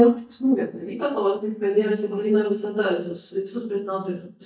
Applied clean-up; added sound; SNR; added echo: neural mask model DeepFilterNet 3.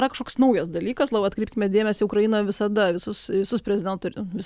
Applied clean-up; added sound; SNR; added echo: none; none; none; none.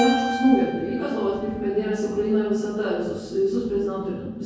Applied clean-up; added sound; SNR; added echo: none; Keyboard (musical); 10 dB; reverberation time 1.3 s.